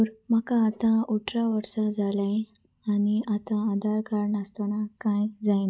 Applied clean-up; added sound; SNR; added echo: none; none; none; none.